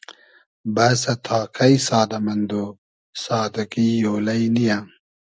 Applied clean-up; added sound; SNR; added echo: none; none; none; none.